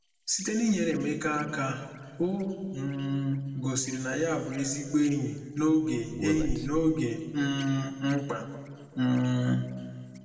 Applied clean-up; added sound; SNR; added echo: neural separator model SepFormer DNS4.